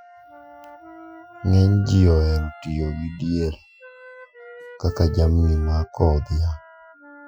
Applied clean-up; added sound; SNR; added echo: classical method Wiener filter.